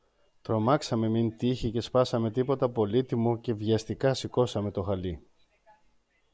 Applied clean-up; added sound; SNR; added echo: none; none; none; none.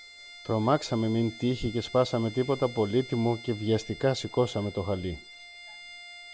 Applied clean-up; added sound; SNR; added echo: none; Bowed string instrument; 17 dB; none.